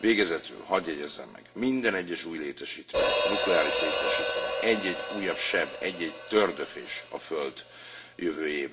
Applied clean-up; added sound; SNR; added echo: none; Hi-hat; 2 dB; reverberation time 0.5 s.